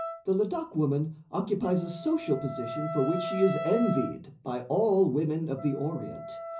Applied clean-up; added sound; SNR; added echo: none; Wind instrument, woodwind instrument; 10 dB; reverberation time 0.5 s.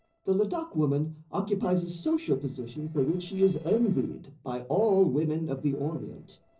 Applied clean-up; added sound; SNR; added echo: neural separator model SepFormer DNS4.